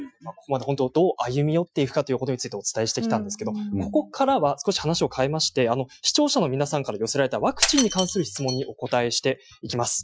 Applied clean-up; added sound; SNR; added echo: classical method Wiener filter.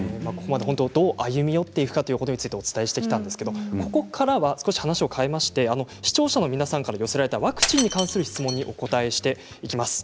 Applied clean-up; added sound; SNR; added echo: none; Shatter; 7 dB; none.